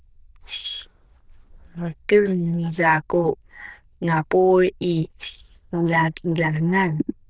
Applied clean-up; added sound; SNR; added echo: neural diffusion model UNIVERSE++.